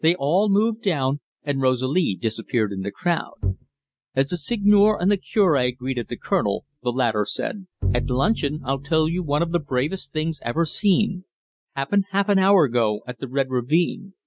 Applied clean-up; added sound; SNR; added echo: neural mask model RNNoise.